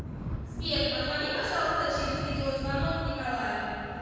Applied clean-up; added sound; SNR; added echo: none; Thunder / Rain; 5 dB; reverberation time 2.2 s.